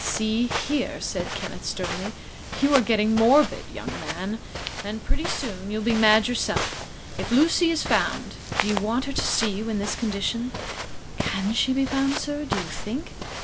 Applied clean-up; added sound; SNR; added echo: none; Walk, footsteps; 7 dB; none.